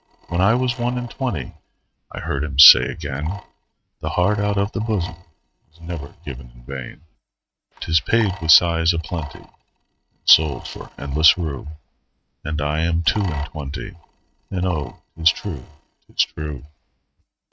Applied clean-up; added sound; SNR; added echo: neural mask model RNNoise.